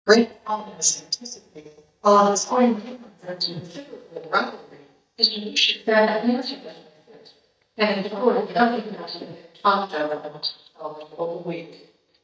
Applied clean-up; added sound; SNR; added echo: neural mask model DeepFilterNet 3.